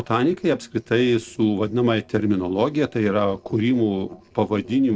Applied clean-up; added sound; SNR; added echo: neural separator model SepFormer DNS4.